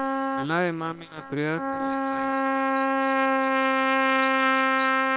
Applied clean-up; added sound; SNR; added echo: neural separator model SepFormer WHAM!.